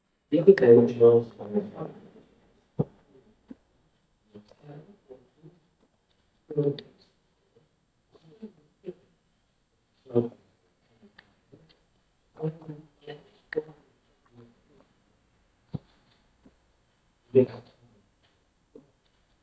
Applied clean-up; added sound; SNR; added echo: neural mask model DeepFilterNet 3.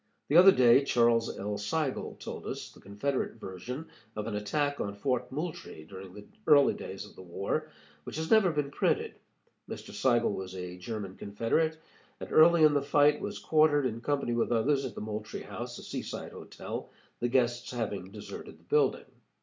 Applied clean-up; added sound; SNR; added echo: none; none; none; none.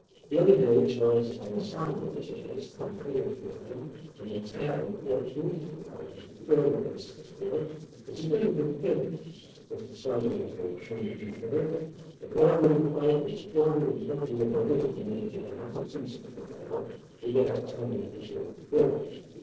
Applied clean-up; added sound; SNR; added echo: neural separator model SepFormer DNS4.